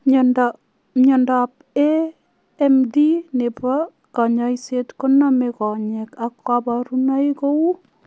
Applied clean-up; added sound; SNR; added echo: none; none; none; none.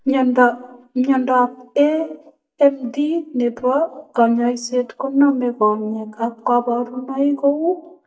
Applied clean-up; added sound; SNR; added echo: neural mask model DeepFilterNet 3.